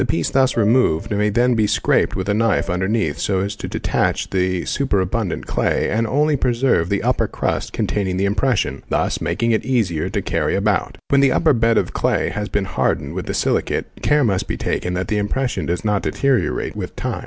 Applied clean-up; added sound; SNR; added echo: none; Piano; 13 dB; none.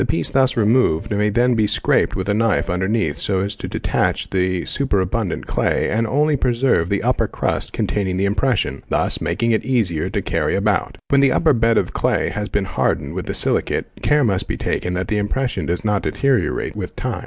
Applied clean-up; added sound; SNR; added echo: neural separator model SepFormer DNS4.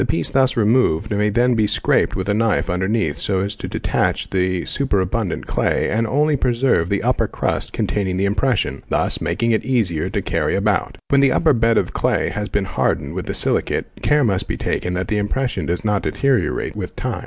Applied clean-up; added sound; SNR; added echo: none; none; none; none.